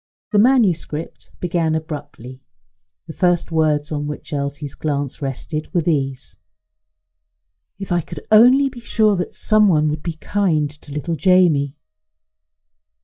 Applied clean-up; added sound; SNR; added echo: neural mask model DeepFilterNet 3.